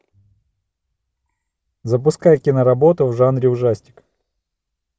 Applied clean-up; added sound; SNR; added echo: none; none; none; none.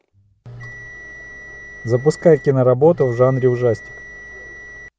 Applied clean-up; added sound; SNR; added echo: none; Bell; 17 dB; none.